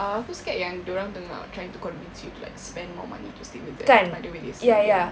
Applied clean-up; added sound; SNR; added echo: none; none; none; none.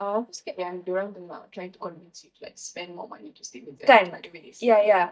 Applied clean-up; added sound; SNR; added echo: neural mask model DeepFilterNet 3.